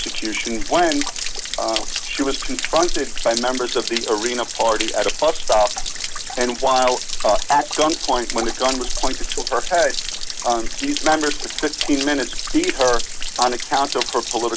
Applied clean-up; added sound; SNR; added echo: none; Stream / Trickle, dribble / Splash, splatter; 3 dB; none.